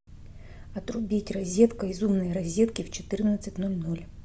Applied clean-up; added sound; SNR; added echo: none; none; none; none.